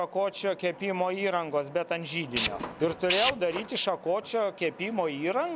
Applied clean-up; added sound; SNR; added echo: none; Tools; -1 dB; none.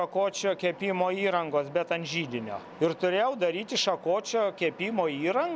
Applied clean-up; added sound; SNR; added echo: none; none; none; none.